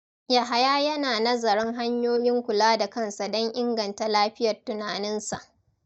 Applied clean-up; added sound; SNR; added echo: neural mask model DeepFilterNet 3.